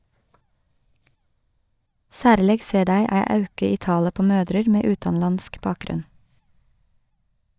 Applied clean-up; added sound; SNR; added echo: neural mask model DeepFilterNet 3.